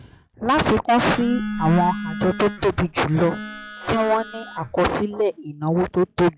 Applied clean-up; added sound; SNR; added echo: classical method log-MMSE.